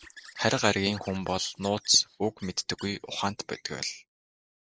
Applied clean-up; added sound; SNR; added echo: neural mask model Resemble Enhance denoiser.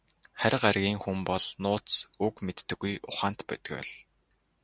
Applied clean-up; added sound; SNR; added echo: none; none; none; none.